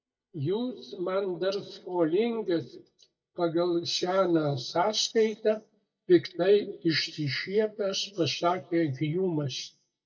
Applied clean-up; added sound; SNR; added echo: neural mask model DeepFilterNet 3.